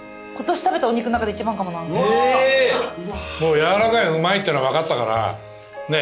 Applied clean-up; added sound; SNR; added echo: none; none; none; none.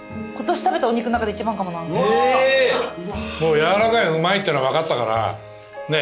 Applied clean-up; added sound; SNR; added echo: none; Bowed string instrument; 20 dB; none.